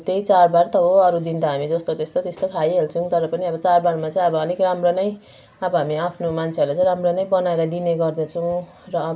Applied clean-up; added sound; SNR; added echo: none; none; none; none.